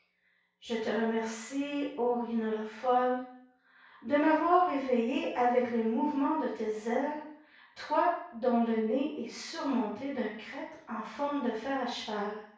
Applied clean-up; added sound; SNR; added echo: none; none; none; reverberation time 0.6 s.